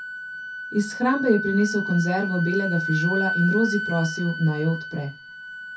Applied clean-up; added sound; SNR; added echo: none; Wind instrument, woodwind instrument; 6 dB; reverberation time 0.3 s.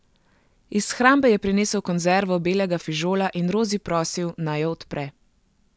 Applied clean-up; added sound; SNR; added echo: none; none; none; none.